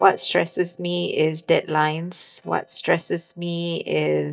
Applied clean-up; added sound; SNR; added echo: neural mask model DeepFilterNet 3.